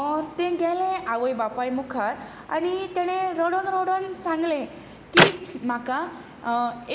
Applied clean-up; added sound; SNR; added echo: none; Clapping; -3 dB; none.